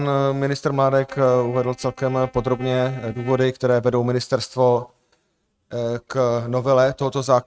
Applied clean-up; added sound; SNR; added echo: neural mask model RNNoise.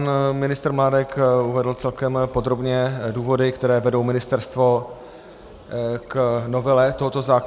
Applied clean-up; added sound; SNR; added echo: none; none; none; none.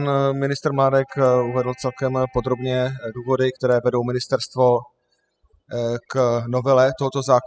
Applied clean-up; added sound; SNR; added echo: classical method spectral subtraction.